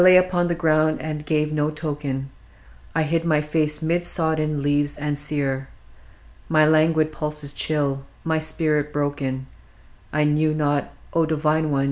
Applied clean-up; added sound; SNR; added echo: none; none; none; none.